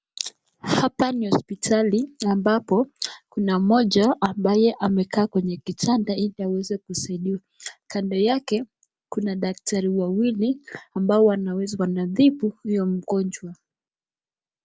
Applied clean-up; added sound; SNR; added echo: none; none; none; none.